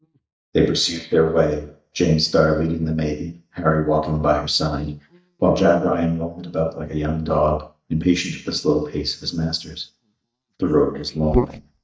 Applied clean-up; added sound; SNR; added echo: neural mask model DeepFilterNet 3.